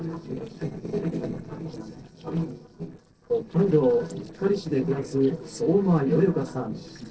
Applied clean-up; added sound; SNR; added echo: neural separator model SepFormer DNS4.